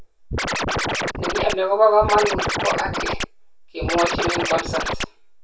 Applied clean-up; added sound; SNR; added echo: none; Scratching (performance technique); 1 dB; reverberation time 0.2 s.